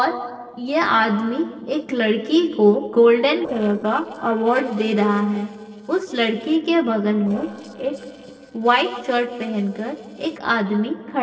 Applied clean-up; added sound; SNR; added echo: neural separator model SepFormer DNS4.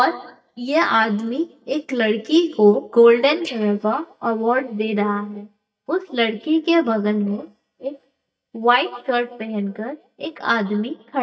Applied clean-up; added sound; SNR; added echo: neural mask model DeepFilterNet 3.